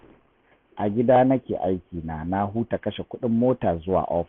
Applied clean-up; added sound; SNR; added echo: none; none; none; none.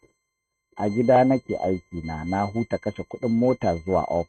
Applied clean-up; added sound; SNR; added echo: neural mask model RNNoise.